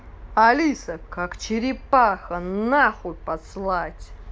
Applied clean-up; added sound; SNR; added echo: none; none; none; none.